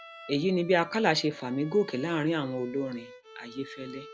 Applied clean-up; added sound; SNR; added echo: none; Bowed string instrument; 19 dB; none.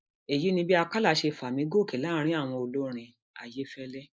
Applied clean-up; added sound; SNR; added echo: neural mask model Resemble Enhance denoiser.